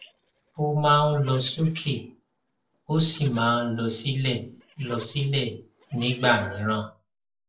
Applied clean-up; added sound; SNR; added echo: neural separator model SepFormer DNS4.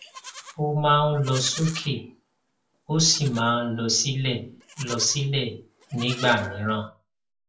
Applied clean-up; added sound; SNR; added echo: none; Livestock, farm animals, working animals; 17 dB; reverberation time 0.2 s.